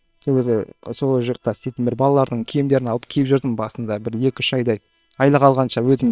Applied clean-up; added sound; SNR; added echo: neural separator model SepFormer WHAM!.